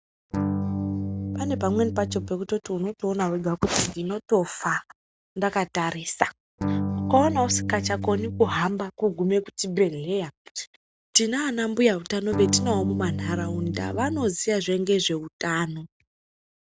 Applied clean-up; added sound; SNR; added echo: none; Electric guitar / Strum; 2 dB; none.